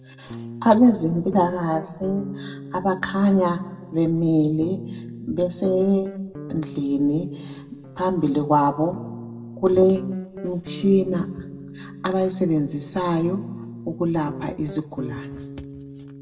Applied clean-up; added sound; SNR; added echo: none; Guitar; 15 dB; reverberation time 1.0 s.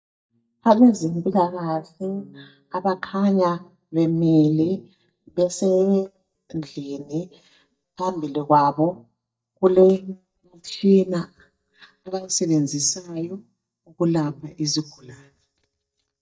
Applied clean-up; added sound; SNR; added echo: neural mask model DeepFilterNet 3.